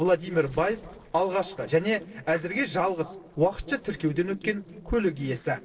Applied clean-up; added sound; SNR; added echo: neural separator model SepFormer DNS4.